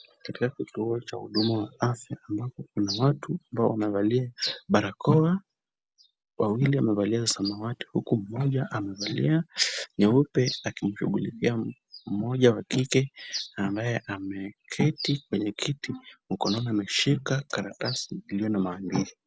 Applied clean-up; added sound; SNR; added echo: none; none; none; none.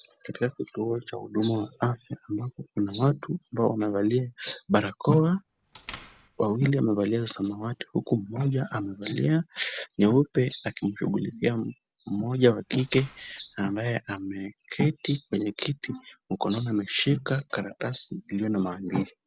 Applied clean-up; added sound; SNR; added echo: none; Door; 18 dB; none.